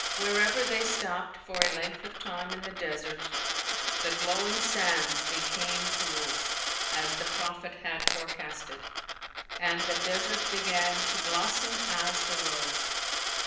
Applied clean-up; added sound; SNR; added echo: none; Coin (dropping); -3 dB; reverberation time 0.8 s.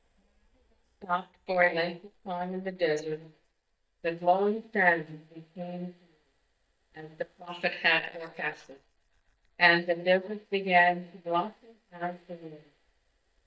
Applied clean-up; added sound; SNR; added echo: neural mask model DeepFilterNet 3.